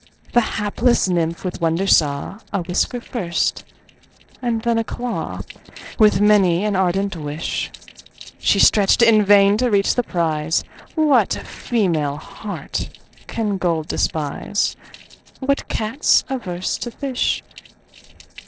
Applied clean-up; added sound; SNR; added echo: neural separator model SepFormer DNS4.